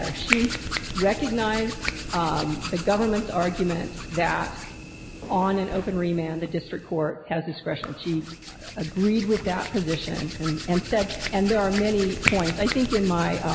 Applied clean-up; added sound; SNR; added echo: none; Hands; 7 dB; none.